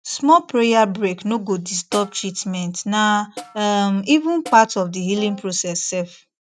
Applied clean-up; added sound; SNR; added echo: neural mask model RNNoise.